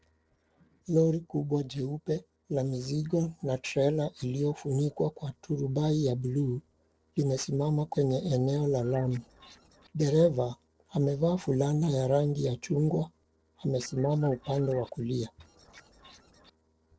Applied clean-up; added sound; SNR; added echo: neural separator model SepFormer DNS4.